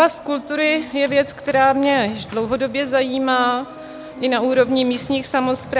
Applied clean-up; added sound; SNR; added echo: none; Organ; 18 dB; none.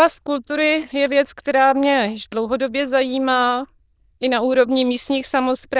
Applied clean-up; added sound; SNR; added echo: neural diffusion model UNIVERSE++.